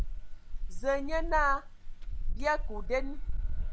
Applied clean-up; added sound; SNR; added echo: none; Keys jangling; -3 dB; none.